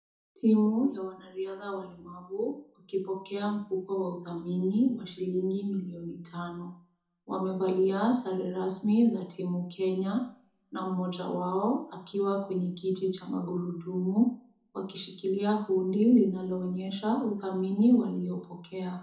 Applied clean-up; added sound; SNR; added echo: none; none; none; reverberation time 0.6 s.